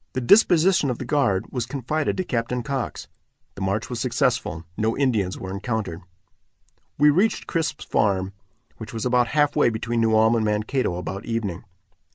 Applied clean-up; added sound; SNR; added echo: none; none; none; none.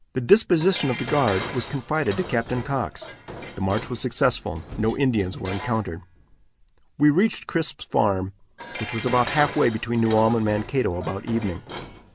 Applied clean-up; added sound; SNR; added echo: none; Dishes, pots, and pans; 13 dB; none.